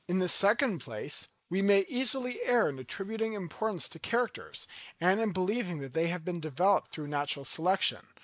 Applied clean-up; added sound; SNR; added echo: neural mask model Resemble Enhance denoiser.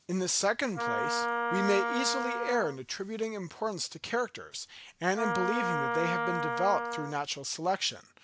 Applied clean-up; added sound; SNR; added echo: none; Wind instrument, woodwind instrument; 1 dB; none.